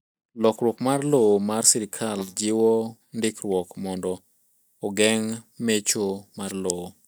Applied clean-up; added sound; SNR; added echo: neural mask model DeepFilterNet 3.